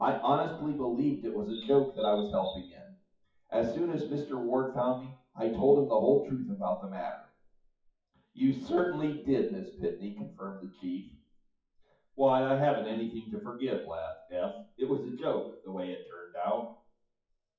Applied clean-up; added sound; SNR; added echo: classical method WPE with log-MMSE.